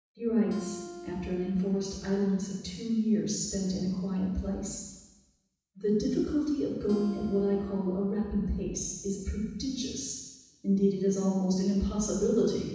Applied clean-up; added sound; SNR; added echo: none; Acoustic guitar; 18 dB; reverberation time 1.1 s.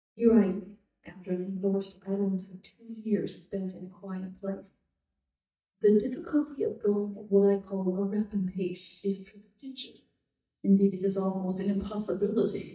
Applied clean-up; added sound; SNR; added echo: neural mask model DeepFilterNet 3.